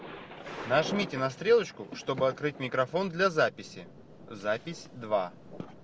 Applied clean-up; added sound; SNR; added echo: none; Thunder; 15 dB; none.